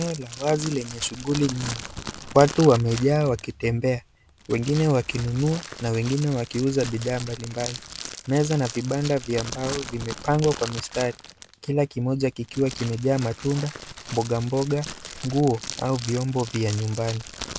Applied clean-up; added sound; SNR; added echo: none; Crackle; 13 dB; none.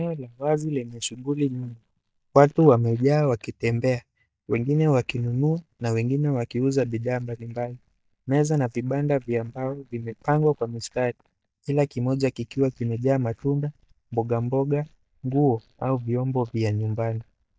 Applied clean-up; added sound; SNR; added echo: neural mask model DeepFilterNet 3.